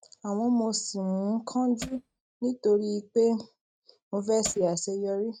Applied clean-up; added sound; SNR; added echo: neural mask model RNNoise.